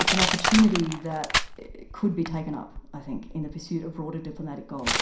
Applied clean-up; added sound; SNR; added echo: none; Crushing; 2 dB; reverberation time 0.5 s.